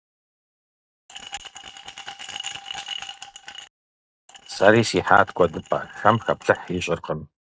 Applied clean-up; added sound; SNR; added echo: neural mask model RNNoise.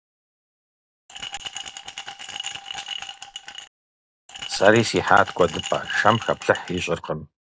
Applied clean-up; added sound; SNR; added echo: none; Glass; 10 dB; none.